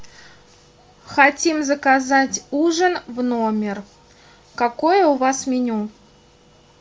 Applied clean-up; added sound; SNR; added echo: none; none; none; none.